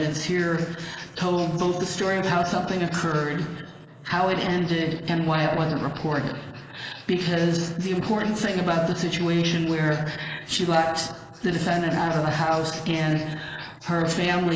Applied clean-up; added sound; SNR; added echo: neural mask model Resemble Enhance denoiser.